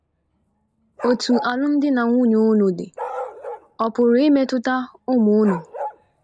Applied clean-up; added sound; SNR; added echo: none; Bark; 15 dB; none.